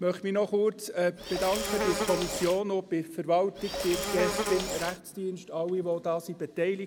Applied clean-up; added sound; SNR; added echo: none; Insect; 3 dB; none.